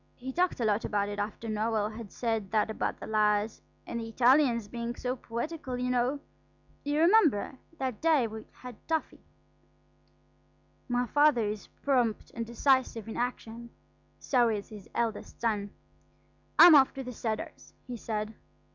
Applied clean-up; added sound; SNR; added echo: none; none; none; none.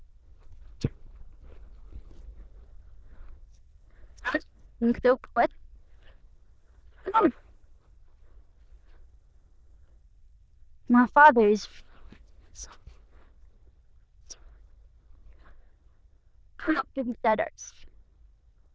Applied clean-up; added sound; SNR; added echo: neural diffusion model UNIVERSE++.